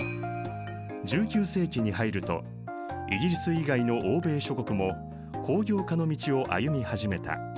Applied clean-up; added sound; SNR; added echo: none; none; none; none.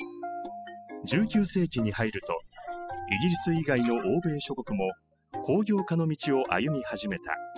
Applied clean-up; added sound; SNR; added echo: classical method spectral subtraction.